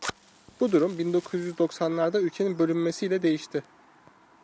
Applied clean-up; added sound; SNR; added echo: none; Fire; 19 dB; none.